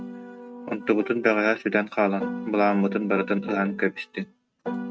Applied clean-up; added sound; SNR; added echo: neural mask model RNNoise.